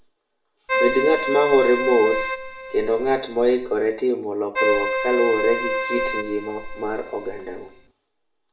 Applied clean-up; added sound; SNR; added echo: none; Keyboard (musical); 3 dB; reverberation time 0.4 s.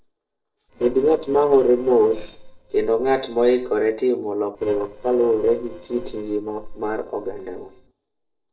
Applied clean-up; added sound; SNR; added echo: neural separator model SepFormer DNS4.